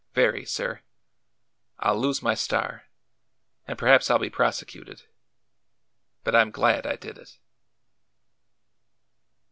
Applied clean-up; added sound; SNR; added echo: none; none; none; none.